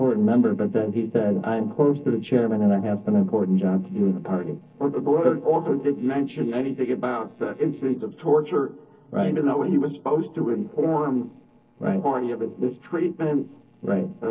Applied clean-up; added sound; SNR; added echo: neural separator model SepFormer DNS4.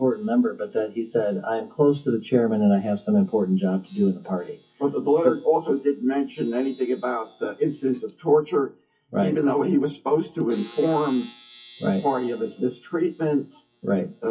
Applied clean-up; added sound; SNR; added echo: classical method WPE with log-MMSE.